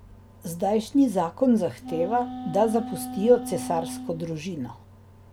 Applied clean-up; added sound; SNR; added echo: none; Wind instrument, woodwind instrument; 10 dB; none.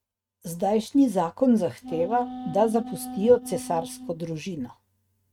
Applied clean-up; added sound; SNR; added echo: neural mask model RNNoise.